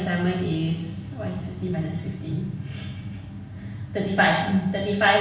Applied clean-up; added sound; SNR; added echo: none; none; none; reverberation time 1.1 s.